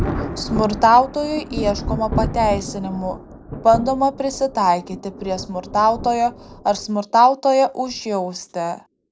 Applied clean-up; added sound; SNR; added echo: none; Thunder; 9 dB; none.